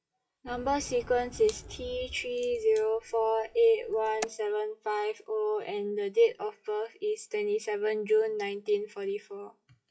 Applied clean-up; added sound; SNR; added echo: classical method WPE with log-MMSE.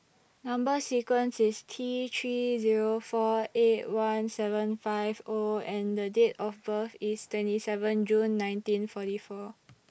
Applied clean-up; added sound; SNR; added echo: none; none; none; none.